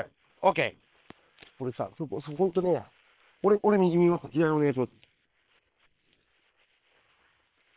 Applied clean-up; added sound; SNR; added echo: neural separator model SepFormer WHAM!.